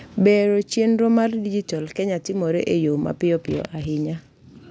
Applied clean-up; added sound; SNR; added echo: none; none; none; none.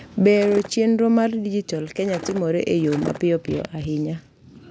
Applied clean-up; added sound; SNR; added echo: none; Skateboard; 12 dB; none.